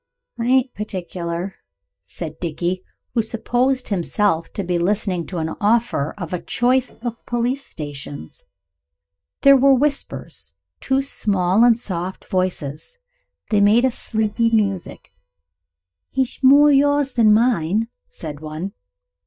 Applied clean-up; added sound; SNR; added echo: neural mask model DeepFilterNet 3.